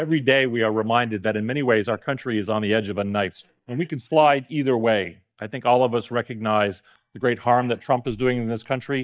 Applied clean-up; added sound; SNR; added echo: neural mask model DeepFilterNet 3.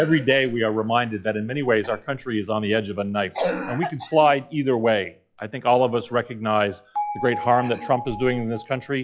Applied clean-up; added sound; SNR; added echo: classical method log-MMSE.